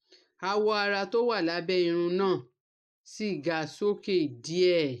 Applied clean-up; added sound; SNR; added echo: neural mask model Resemble Enhance denoiser.